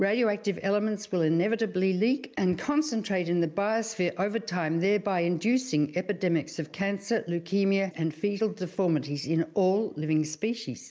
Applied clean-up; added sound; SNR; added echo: none; none; none; none.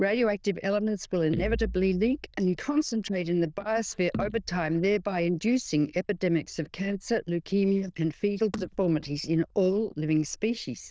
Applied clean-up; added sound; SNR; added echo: neural diffusion model UNIVERSE++.